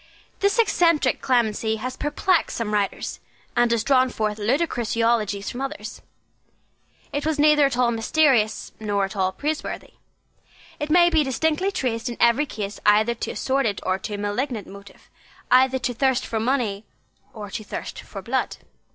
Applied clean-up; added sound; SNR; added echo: none; none; none; none.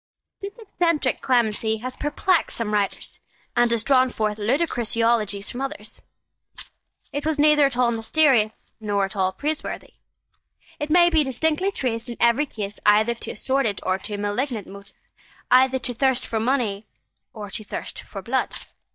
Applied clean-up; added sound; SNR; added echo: neural mask model DeepFilterNet 3.